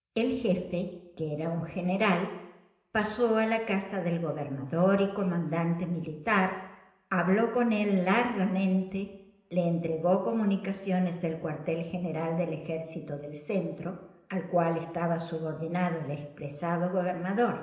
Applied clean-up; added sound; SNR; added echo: none; none; none; reverberation time 0.9 s.